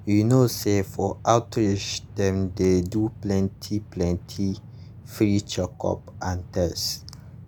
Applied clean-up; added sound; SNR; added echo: none; Train; 17 dB; none.